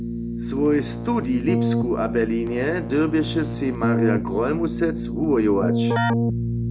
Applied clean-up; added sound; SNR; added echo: none; Keyboard (musical); 1 dB; none.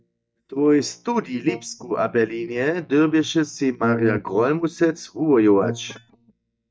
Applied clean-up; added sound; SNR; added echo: neural mask model DeepFilterNet 3.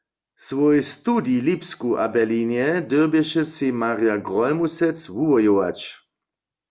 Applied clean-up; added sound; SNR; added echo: none; none; none; none.